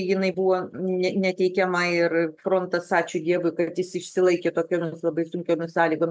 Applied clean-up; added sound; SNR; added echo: none; none; none; none.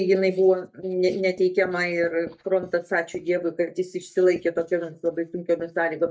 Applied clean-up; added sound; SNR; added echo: neural mask model DeepFilterNet 3.